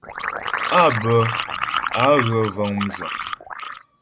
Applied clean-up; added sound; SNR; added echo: none; Liquid; 3 dB; none.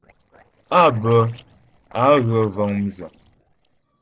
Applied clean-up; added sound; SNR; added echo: neural separator model SepFormer DNS4.